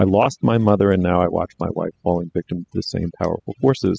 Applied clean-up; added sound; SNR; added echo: classical method spectral subtraction.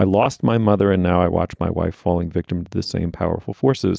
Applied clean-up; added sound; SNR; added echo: none; none; none; none.